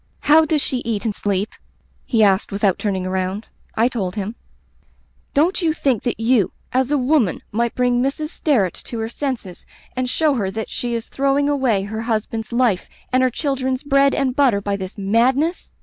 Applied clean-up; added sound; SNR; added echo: none; none; none; none.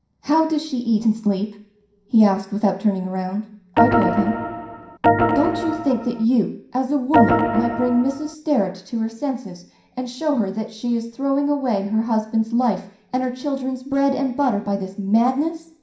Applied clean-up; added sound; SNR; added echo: none; Organ; -1 dB; reverberation time 0.5 s.